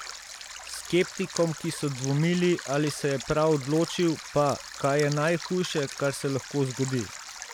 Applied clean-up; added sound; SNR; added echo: none; Stream; 13 dB; none.